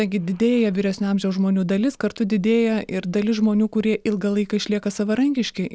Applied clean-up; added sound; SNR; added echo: none; none; none; none.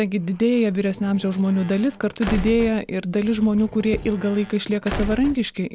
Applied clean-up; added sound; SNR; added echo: none; Squeak / Slam / Wood + Writing; 11 dB; none.